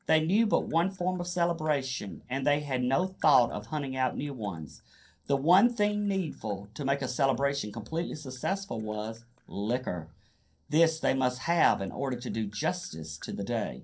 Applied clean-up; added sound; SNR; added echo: neural separator model SepFormer DNS4.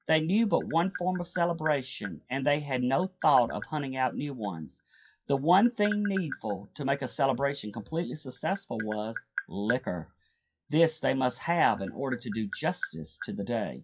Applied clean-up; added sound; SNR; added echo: classical method WPE with log-MMSE.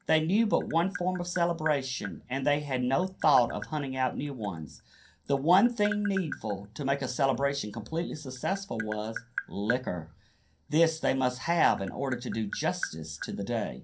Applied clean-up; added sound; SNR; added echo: none; Tap; 15 dB; reverberation time 0.3 s.